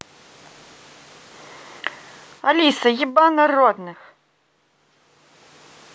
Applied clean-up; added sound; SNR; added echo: none; none; none; none.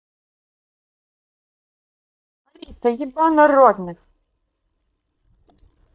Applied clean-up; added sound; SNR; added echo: neural mask model DeepFilterNet 3.